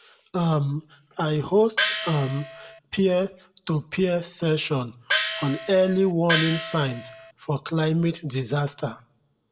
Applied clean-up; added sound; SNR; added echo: none; Gong; 4 dB; reverberation time 0.3 s.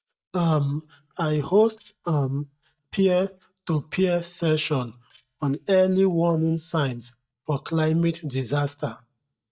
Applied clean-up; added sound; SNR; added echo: neural mask model DeepFilterNet 3.